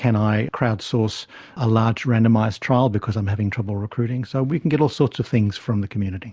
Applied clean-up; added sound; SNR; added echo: none; none; none; none.